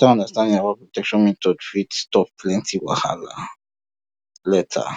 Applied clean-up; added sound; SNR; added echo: none; none; none; none.